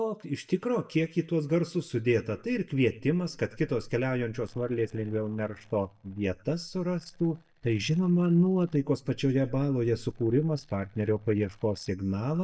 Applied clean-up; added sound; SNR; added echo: neural mask model DeepFilterNet 3.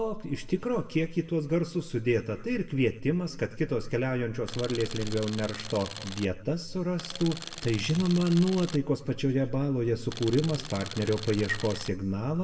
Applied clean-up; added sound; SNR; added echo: none; Tools; 13 dB; reverberation time 1.2 s.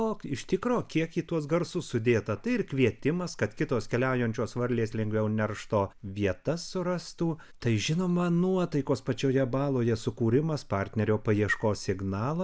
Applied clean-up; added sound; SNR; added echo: none; none; none; none.